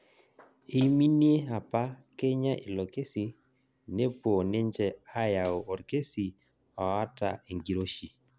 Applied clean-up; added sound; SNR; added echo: none; Hi-hat; 13 dB; none.